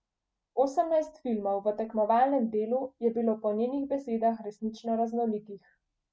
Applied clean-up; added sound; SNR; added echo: none; none; none; none.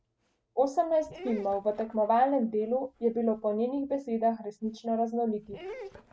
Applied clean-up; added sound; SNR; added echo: none; Dog; 19 dB; none.